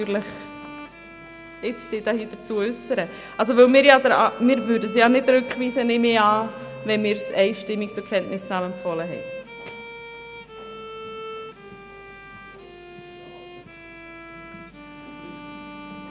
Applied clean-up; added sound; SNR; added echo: none; Bowed string instrument; 15 dB; none.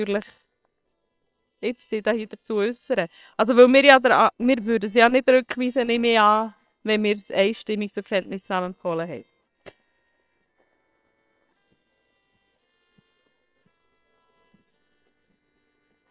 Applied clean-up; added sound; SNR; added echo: neural separator model SepFormer WHAM!.